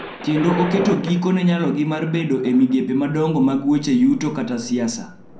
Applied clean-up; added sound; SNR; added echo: none; Thunder; 15 dB; reverberation time 0.6 s.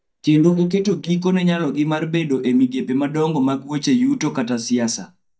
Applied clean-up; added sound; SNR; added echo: neural mask model DeepFilterNet 3.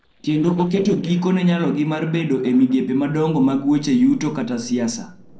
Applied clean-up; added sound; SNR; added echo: neural separator model SepFormer DNS4.